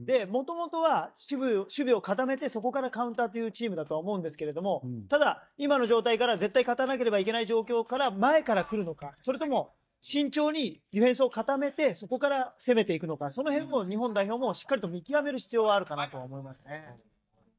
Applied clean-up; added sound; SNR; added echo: neural mask model DeepFilterNet 3.